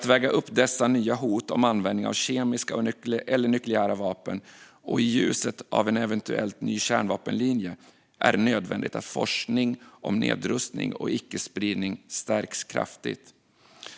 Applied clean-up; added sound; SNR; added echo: none; none; none; none.